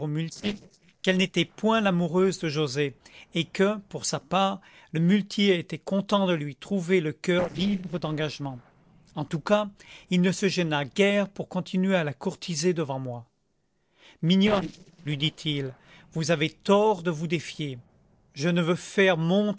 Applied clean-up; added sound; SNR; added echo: neural separator model SepFormer DNS4.